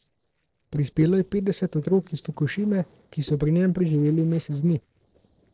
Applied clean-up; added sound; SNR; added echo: neural separator model SepFormer DNS4.